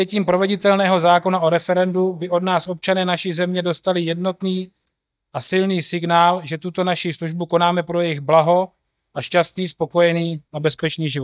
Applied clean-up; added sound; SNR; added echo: neural mask model DeepFilterNet 3.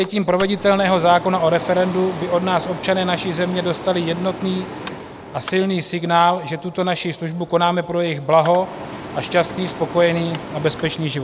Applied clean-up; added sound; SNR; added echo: none; Mechanical fan; 13 dB; none.